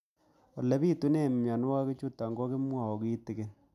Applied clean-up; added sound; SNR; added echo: none; none; none; none.